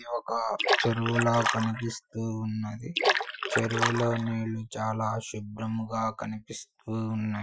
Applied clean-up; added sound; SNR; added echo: classical method Wiener filter.